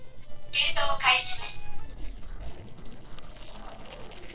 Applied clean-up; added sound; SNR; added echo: neural separator model SepFormer DNS4.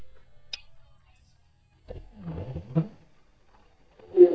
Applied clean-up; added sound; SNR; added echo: neural mask model DeepFilterNet 3.